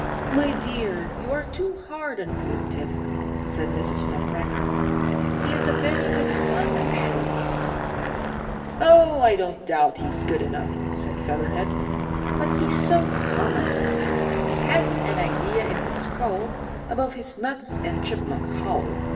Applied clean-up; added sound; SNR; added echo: none; Aircraft; -1 dB; reverberation time 2.3 s.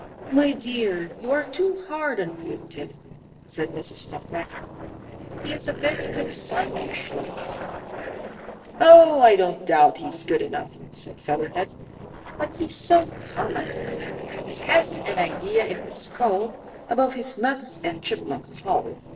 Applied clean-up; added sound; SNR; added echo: neural separator model SepFormer DNS4.